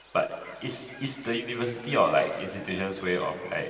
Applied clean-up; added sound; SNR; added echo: none; Bird; 20 dB; reverberation time 2.3 s.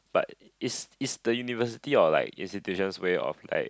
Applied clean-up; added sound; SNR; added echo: none; none; none; none.